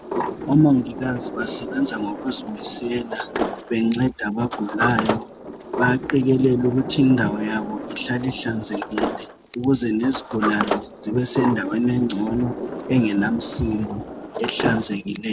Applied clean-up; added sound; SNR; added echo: none; Sliding door; 7 dB; none.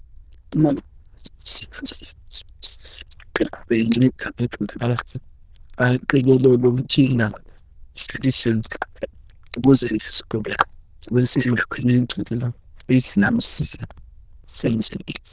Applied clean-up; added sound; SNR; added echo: neural diffusion model UNIVERSE++.